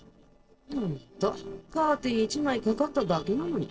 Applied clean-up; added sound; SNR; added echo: neural separator model SepFormer DNS4.